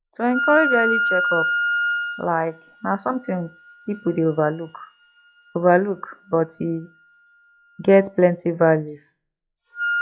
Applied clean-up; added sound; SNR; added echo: classical method log-MMSE.